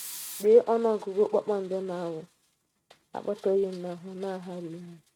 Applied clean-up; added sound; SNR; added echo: neural mask model RNNoise.